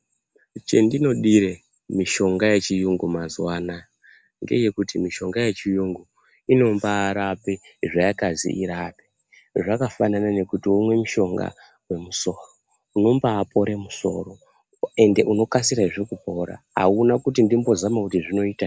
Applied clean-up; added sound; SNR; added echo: none; none; none; none.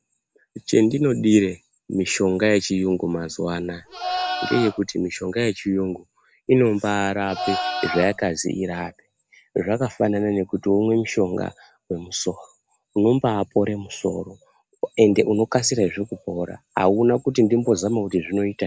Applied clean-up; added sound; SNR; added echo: none; Livestock, farm animals, working animals; 7 dB; none.